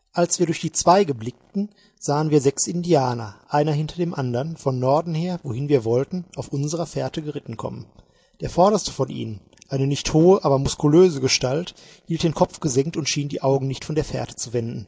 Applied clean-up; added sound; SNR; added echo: none; none; none; none.